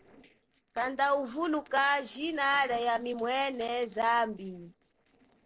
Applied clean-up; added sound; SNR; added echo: neural separator model SepFormer DNS4.